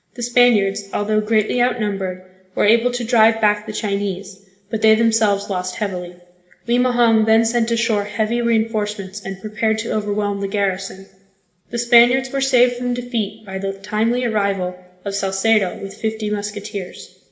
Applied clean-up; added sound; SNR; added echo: none; none; none; reverberation time 0.8 s.